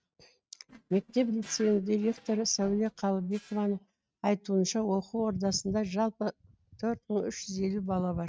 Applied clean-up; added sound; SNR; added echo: neural mask model RNNoise.